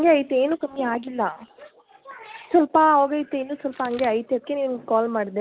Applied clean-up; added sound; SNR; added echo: none; Bird; 20 dB; none.